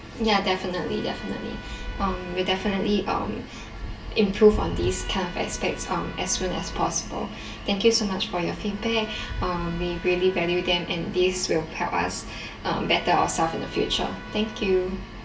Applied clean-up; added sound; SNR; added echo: none; Trumpet; 20 dB; reverberation time 0.2 s.